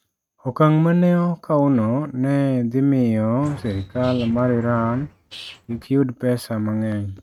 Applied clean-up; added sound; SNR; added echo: neural mask model RNNoise.